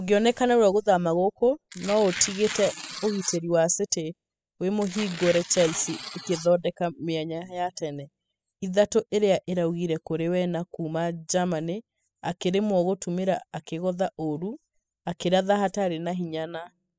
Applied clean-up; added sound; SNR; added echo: classical method spectral subtraction.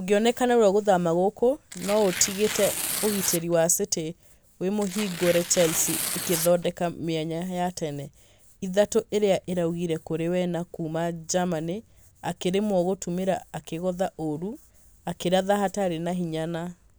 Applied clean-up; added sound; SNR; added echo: none; Tearing; 6 dB; none.